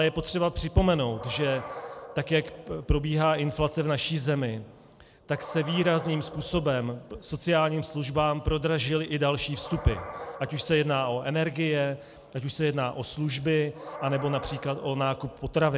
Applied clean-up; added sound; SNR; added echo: none; Animal; 17 dB; none.